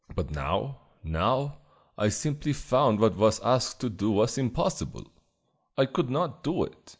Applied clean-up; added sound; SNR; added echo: none; none; none; none.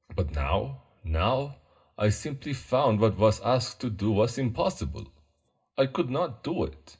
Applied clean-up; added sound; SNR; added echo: none; none; none; reverberation time 0.2 s.